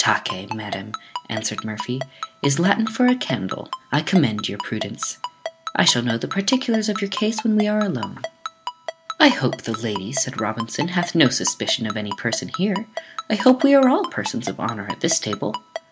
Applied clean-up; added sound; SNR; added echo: none; Ringtone; 11 dB; none.